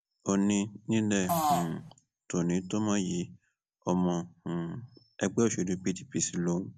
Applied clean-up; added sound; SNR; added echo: none; Fart; -1 dB; none.